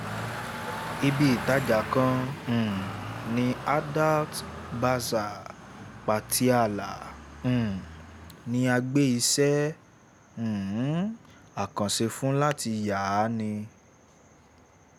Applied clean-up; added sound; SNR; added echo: none; Traffic noise, roadway noise; 12 dB; none.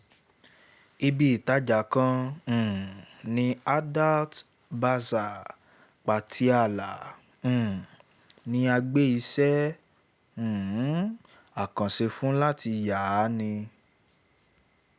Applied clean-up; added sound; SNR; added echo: none; none; none; none.